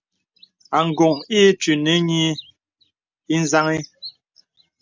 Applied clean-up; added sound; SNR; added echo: none; none; none; none.